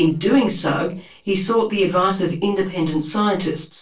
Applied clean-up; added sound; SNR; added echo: neural separator model SepFormer DNS4.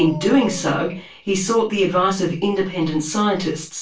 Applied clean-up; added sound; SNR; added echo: none; Dog; 20 dB; reverberation time 0.2 s.